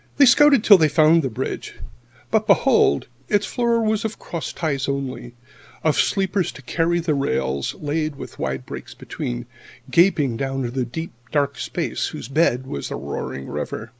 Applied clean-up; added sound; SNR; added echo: none; none; none; none.